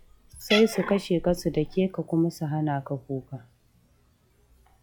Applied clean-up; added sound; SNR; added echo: classical method log-MMSE.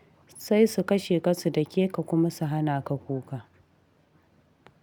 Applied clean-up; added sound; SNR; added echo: none; none; none; none.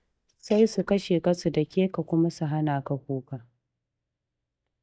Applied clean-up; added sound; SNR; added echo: neural mask model DeepFilterNet 3.